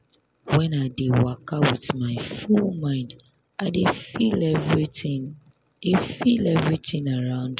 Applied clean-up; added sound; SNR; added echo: none; none; none; none.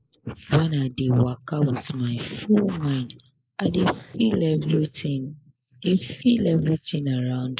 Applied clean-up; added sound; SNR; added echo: neural mask model Resemble Enhance denoiser.